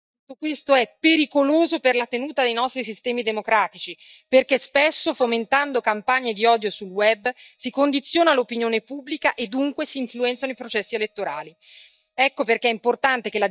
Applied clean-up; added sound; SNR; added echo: neural mask model DeepFilterNet 3.